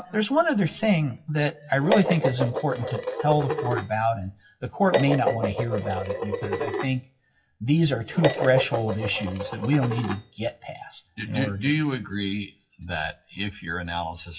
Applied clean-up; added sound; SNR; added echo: classical method WPE with log-MMSE.